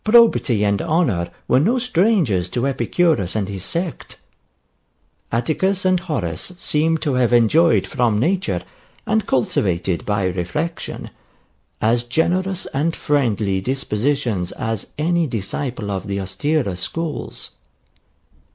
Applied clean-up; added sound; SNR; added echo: none; none; none; none.